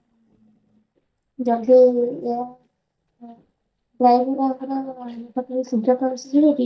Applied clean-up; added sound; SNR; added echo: neural mask model DeepFilterNet 3.